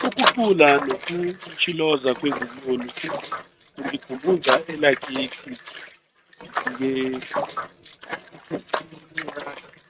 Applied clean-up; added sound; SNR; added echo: neural mask model RNNoise.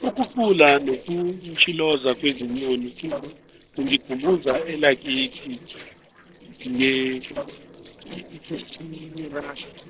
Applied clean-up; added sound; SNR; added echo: neural separator model SepFormer DNS4.